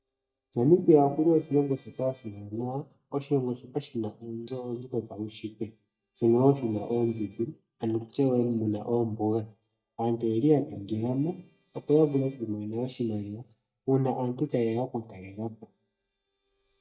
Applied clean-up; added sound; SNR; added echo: neural mask model DeepFilterNet 3.